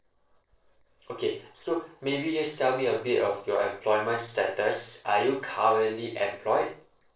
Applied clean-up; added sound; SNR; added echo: neural separator model SepFormer DNS4.